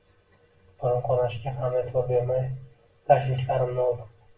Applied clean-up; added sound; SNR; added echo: none; none; none; reverberation time 0.1 s.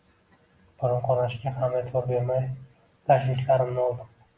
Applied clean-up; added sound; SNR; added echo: none; none; none; none.